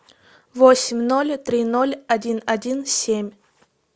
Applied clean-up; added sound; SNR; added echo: none; none; none; none.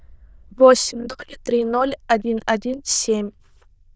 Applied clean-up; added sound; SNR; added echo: neural diffusion model UNIVERSE++.